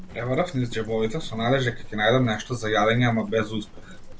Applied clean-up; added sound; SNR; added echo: none; Livestock, farm animals, working animals; 12 dB; none.